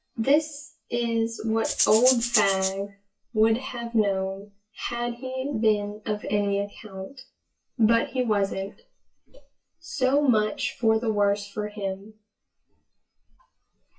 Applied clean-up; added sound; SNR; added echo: classical method WPE with log-MMSE.